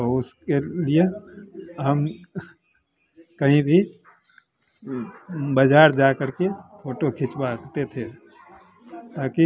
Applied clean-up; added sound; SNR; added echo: none; none; none; none.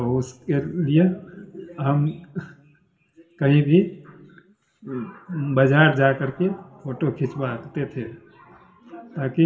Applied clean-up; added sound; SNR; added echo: none; none; none; reverberation time 1.4 s.